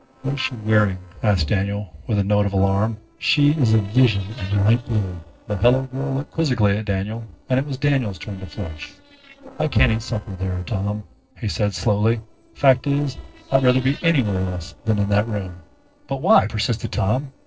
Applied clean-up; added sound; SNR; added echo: neural separator model SepFormer DNS4.